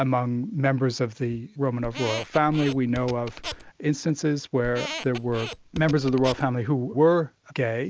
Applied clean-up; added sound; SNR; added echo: none; Squeak; 12 dB; none.